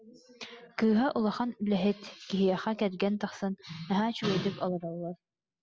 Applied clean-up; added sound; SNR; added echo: none; none; none; none.